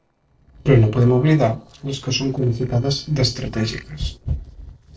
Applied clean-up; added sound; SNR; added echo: neural separator model SepFormer DNS4.